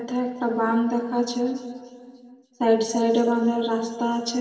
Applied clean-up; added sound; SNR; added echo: none; none; none; reverberation time 2.3 s.